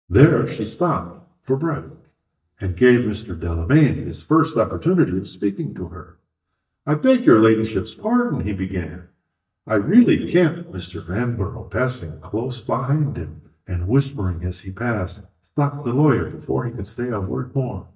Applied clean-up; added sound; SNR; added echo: neural mask model DeepFilterNet 3.